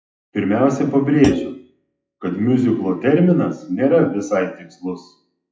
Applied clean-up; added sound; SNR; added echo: classical method WPE with log-MMSE.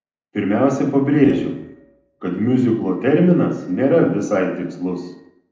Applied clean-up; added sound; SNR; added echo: neural separator model SepFormer DNS4.